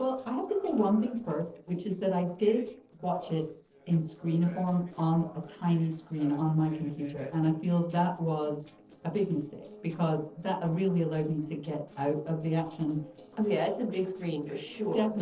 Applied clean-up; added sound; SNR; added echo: neural separator model SepFormer DNS4.